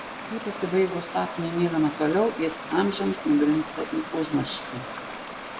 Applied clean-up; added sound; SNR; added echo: none; Stream; 10 dB; none.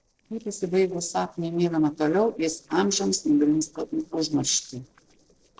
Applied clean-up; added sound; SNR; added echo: neural separator model SepFormer DNS4.